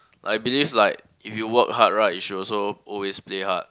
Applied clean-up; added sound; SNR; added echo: none; none; none; none.